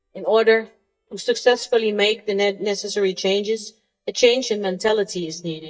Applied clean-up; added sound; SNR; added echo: neural mask model DeepFilterNet 3.